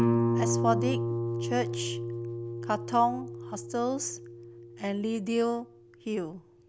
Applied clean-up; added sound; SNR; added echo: none; Guitar; 0 dB; none.